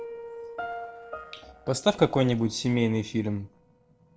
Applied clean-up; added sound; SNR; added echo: neural separator model SepFormer DNS4.